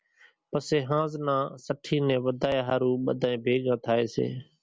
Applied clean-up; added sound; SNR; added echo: none; none; none; none.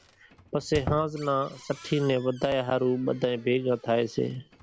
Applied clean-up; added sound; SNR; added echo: none; Squeak; 16 dB; none.